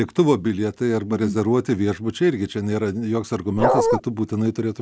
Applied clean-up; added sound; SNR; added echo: none; Bark; -4 dB; none.